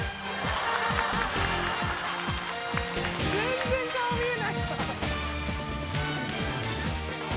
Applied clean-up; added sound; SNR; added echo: none; Bass guitar; 18 dB; none.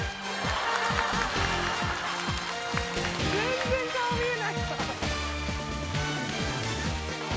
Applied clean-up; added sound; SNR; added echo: none; none; none; none.